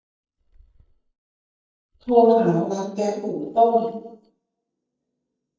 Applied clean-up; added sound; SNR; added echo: neural mask model DeepFilterNet 3.